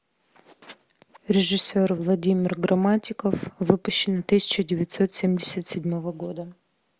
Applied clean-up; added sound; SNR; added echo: none; none; none; none.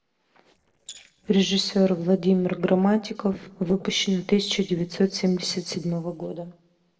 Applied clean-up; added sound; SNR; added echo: neural separator model SepFormer DNS4.